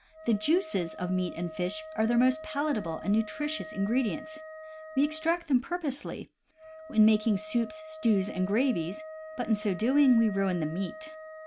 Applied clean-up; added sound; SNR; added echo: none; Wind instrument, woodwind instrument; 15 dB; none.